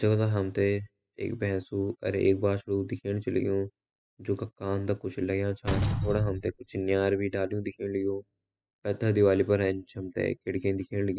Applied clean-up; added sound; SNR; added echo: classical method spectral subtraction.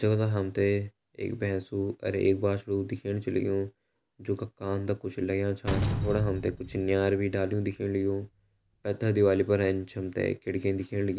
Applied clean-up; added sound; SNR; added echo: none; Slam; 7 dB; none.